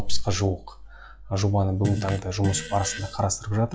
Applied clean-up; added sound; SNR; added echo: classical method log-MMSE.